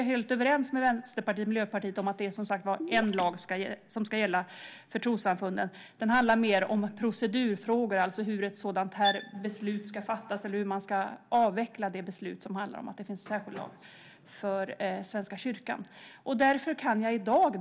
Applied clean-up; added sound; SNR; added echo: none; Gurgling + Bowed string instrument; 8 dB; none.